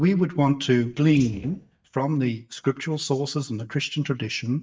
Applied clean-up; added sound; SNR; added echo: neural mask model DeepFilterNet 3.